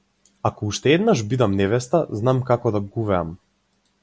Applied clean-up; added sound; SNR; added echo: none; none; none; none.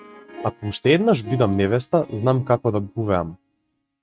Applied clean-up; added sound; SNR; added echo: neural mask model RNNoise.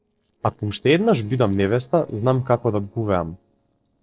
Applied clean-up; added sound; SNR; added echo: neural separator model SepFormer DNS4.